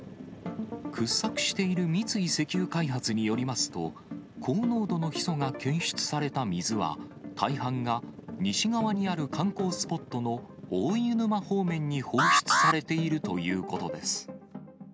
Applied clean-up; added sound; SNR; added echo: none; Alarm; -2 dB; none.